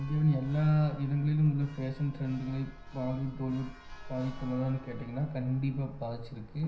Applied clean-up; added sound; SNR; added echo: none; Church bell; 14 dB; reverberation time 0.5 s.